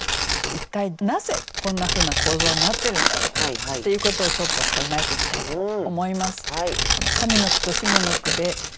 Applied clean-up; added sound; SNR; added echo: none; Tearing; -3 dB; none.